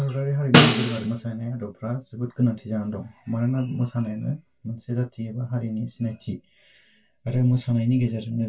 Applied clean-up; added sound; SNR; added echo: none; Snare drum; -4 dB; reverberation time 0.1 s.